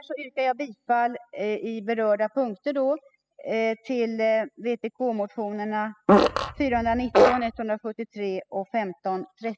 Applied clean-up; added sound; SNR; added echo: classical method spectral subtraction.